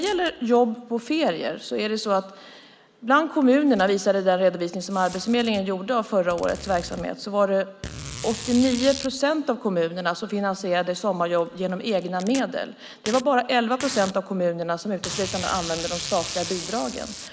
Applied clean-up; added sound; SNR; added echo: none; Packing tape, duct tape; 15 dB; none.